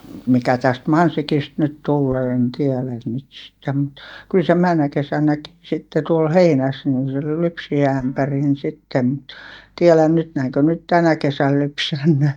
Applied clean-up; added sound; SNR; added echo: neural mask model DeepFilterNet 3.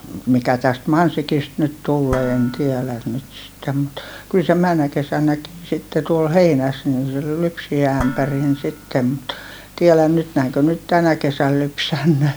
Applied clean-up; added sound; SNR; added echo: none; Dishes, pots, and pans; 18 dB; none.